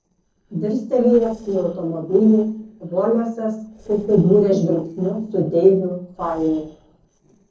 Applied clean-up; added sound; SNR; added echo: neural separator model SepFormer DNS4.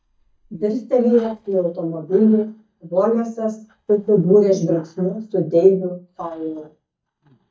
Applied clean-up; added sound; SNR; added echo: neural mask model DeepFilterNet 3.